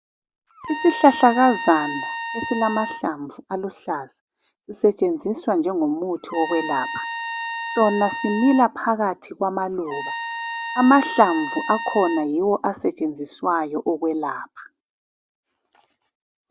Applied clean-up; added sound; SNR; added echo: none; Trumpet; 8 dB; none.